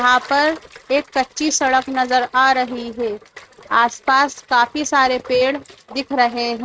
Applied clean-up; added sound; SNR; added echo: neural mask model RNNoise.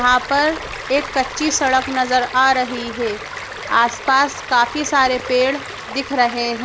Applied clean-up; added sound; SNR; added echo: none; Stream; 11 dB; none.